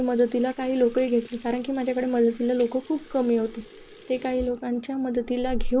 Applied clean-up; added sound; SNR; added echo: none; Sink (filling or washing) / Water tap, faucet; 11 dB; none.